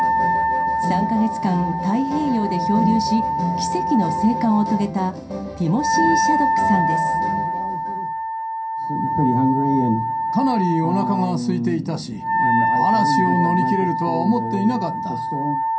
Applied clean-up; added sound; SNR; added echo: none; Wind instrument, woodwind instrument; 0 dB; reverberation time 0.3 s.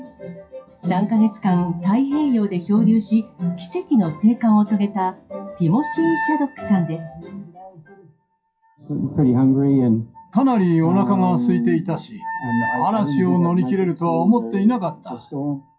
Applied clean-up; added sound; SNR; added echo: classical method WPE with log-MMSE.